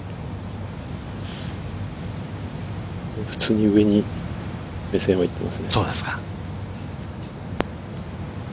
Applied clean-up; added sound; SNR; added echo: none; none; none; none.